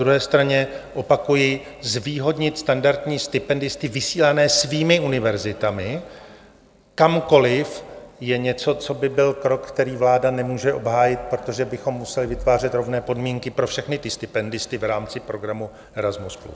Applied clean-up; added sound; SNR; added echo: none; none; none; none.